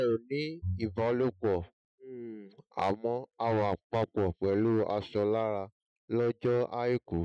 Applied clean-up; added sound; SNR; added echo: classical method Wiener filter.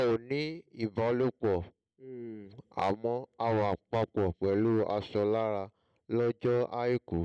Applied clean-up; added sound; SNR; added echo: none; none; none; none.